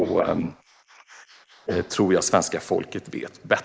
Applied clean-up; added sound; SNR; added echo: neural mask model Resemble Enhance denoiser.